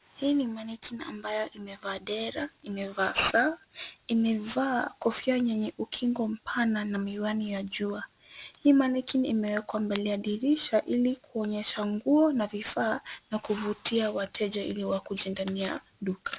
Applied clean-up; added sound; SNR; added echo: none; none; none; none.